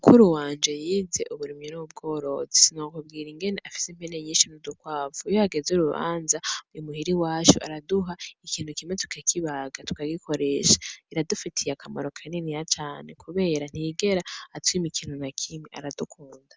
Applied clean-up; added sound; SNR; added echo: none; none; none; none.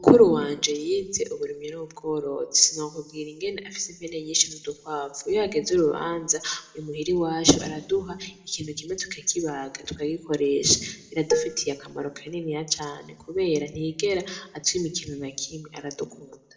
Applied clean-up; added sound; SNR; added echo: none; Dishes, pots, and pans; 2 dB; reverberation time 0.6 s.